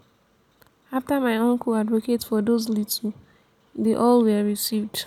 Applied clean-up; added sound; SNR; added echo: none; none; none; none.